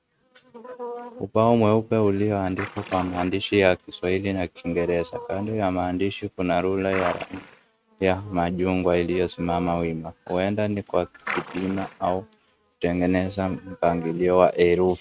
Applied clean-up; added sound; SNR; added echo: neural mask model RNNoise.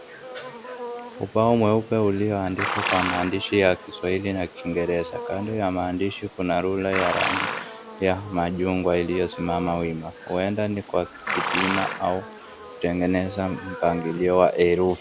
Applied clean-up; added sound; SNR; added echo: none; Livestock, farm animals, working animals; 8 dB; none.